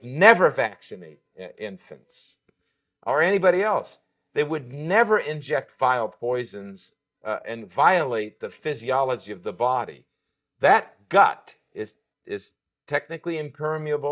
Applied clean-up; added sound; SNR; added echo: neural mask model DeepFilterNet 3.